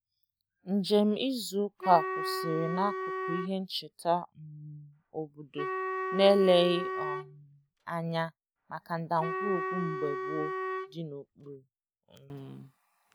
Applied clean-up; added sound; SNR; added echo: none; Wind instrument, woodwind instrument; 5 dB; none.